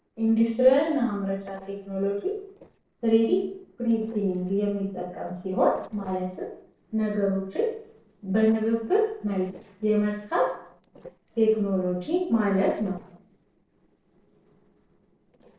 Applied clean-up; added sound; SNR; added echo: neural separator model SepFormer DNS4.